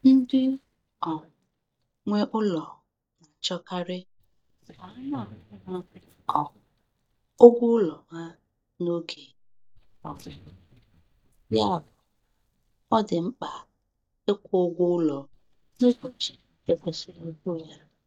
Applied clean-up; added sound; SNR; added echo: neural mask model DeepFilterNet 3.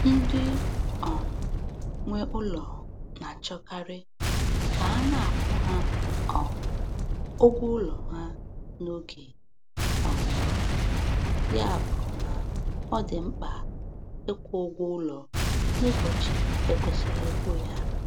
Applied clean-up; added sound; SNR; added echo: none; Boom; -4 dB; none.